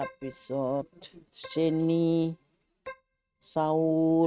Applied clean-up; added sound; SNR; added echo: neural mask model RNNoise.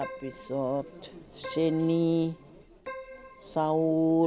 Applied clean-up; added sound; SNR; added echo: none; Keyboard (musical); 17 dB; none.